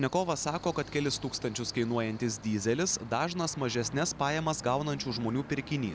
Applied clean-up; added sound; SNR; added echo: none; none; none; none.